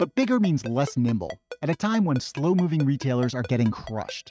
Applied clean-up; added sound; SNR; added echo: neural mask model RNNoise.